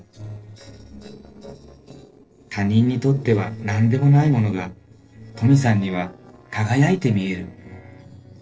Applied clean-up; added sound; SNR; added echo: neural separator model SepFormer DNS4.